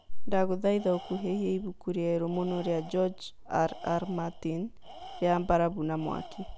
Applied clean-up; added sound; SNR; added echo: none; Tools; 20 dB; none.